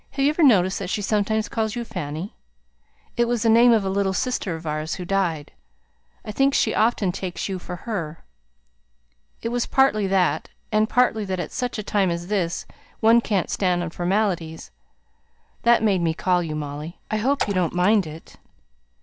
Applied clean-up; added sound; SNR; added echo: none; Raindrop / Splash, splatter; 11 dB; none.